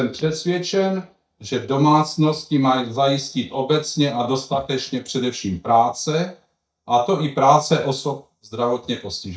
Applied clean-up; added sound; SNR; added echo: neural mask model DeepFilterNet 3.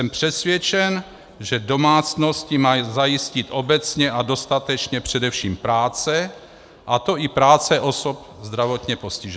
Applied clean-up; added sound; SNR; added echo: none; none; none; none.